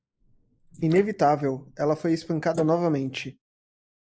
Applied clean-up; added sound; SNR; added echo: neural mask model Resemble Enhance denoiser.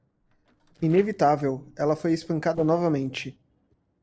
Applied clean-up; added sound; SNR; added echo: neural separator model SepFormer DNS4.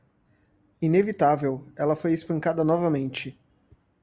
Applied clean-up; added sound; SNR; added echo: none; none; none; none.